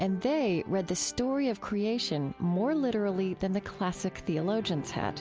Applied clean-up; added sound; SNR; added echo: none; none; none; none.